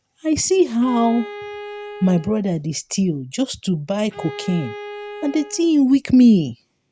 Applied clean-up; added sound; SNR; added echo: none; Bowed string instrument; 16 dB; none.